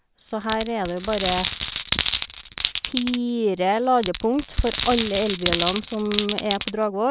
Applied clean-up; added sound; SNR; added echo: none; Glass; 5 dB; none.